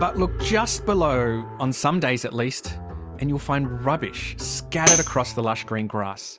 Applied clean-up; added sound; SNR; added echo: none; Tambourine; 0 dB; none.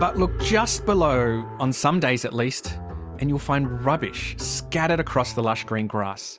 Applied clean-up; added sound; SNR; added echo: none; none; none; none.